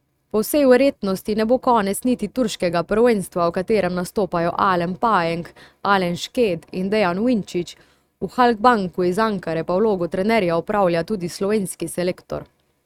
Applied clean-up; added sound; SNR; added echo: neural mask model RNNoise.